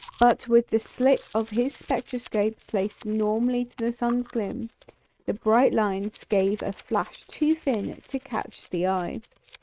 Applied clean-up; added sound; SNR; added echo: neural mask model RNNoise.